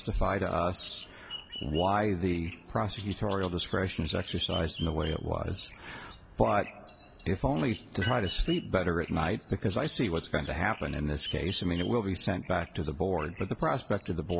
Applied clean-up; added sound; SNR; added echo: none; Bird vocalization, bird call, bird song + Tools; 16 dB; none.